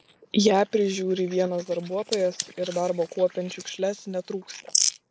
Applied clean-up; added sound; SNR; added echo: neural mask model Resemble Enhance denoiser.